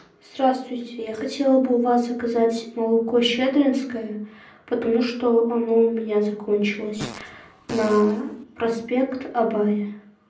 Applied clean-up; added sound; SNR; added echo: none; Fart; 15 dB; reverberation time 0.6 s.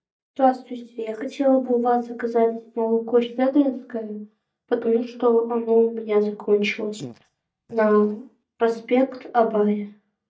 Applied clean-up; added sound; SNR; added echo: neural mask model DeepFilterNet 3.